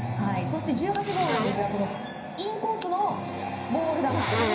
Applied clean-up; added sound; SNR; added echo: none; Sneeze; 8 dB; reverberation time 0.9 s.